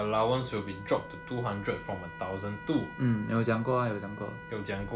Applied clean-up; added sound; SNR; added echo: none; Trumpet; 15 dB; none.